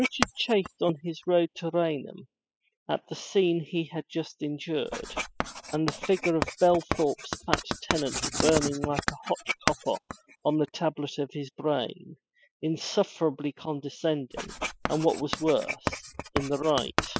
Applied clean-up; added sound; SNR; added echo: classical method spectral subtraction.